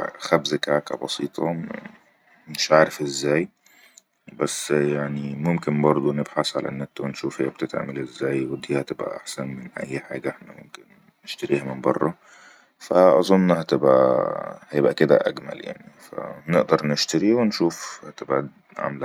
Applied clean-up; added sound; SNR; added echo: none; none; none; none.